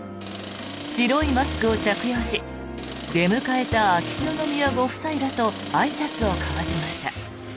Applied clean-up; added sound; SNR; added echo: none; Accelerating, revving, vroom; 8 dB; none.